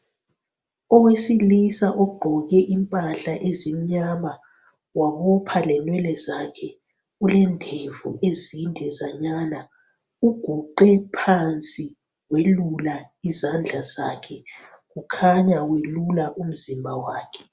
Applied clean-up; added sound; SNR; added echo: none; none; none; none.